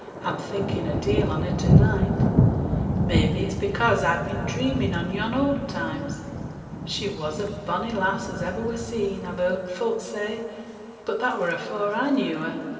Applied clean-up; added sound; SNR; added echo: none; Thunder; -1 dB; reverberation time 2.5 s.